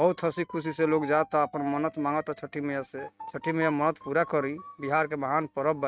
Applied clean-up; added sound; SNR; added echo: neural mask model RNNoise.